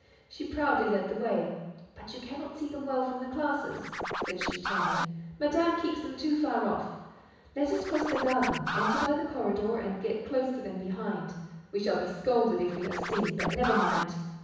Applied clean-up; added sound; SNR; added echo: none; Scratching (performance technique); 2 dB; reverberation time 1.1 s.